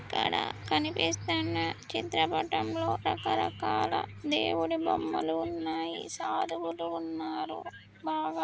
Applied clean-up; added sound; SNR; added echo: none; none; none; none.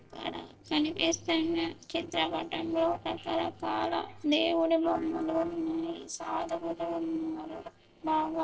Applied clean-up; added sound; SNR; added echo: neural separator model SepFormer DNS4.